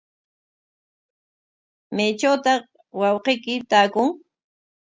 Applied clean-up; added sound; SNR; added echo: none; none; none; none.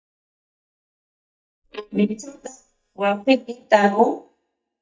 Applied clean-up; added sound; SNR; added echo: neural mask model DeepFilterNet 3.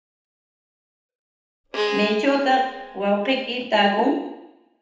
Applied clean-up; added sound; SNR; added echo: none; Bowed string instrument; 6 dB; reverberation time 0.8 s.